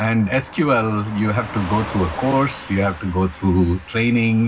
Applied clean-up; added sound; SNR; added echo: none; Car passing by / Truck; 15 dB; reverberation time 0.4 s.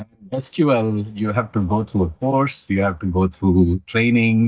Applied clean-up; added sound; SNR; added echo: neural mask model DeepFilterNet 3.